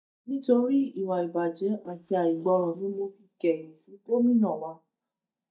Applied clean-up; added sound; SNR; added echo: neural mask model DeepFilterNet 3.